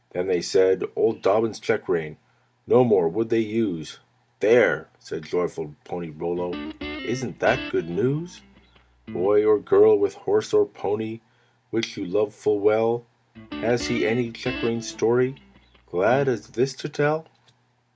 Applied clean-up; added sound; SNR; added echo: none; Guitar; 14 dB; none.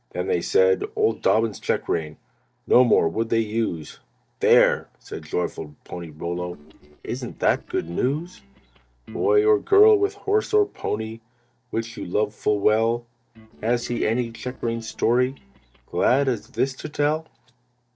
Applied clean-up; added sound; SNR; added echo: neural separator model SepFormer DNS4.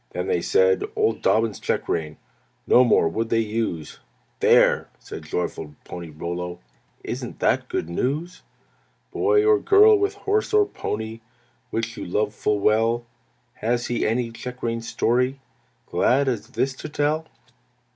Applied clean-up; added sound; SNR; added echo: none; none; none; none.